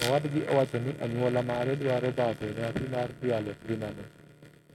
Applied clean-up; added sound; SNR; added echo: neural mask model RNNoise.